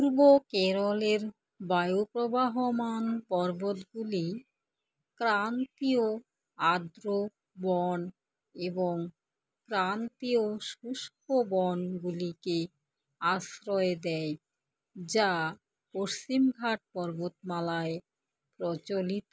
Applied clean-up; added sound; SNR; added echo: none; none; none; none.